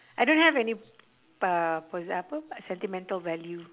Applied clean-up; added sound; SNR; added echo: none; none; none; none.